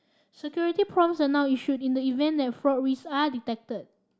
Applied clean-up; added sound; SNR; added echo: none; none; none; none.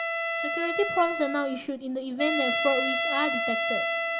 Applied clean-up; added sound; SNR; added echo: none; Wind instrument, woodwind instrument; -1 dB; reverberation time 1.6 s.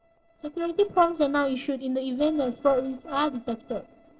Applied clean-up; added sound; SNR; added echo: neural separator model SepFormer DNS4.